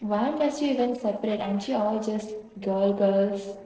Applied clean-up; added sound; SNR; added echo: neural separator model SepFormer DNS4.